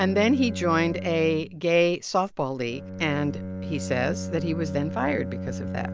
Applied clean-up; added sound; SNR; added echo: none; Bowed string instrument; 8 dB; none.